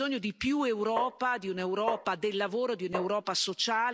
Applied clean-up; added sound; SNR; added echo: none; Tap; 8 dB; none.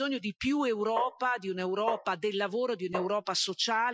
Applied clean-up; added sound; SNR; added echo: classical method Wiener filter.